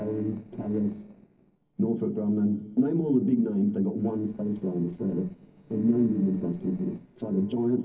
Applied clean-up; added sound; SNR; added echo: neural separator model SepFormer DNS4.